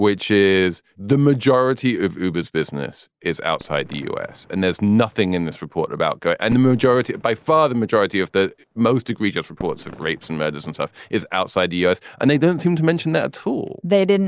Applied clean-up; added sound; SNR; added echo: neural separator model SepFormer DNS4.